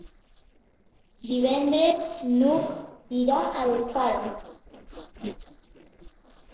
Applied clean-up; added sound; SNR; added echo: neural separator model SepFormer DNS4.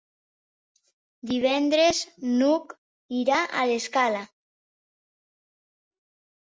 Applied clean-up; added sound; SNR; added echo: none; none; none; none.